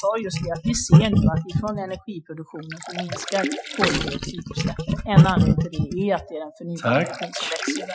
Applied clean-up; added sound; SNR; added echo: classical method Wiener filter.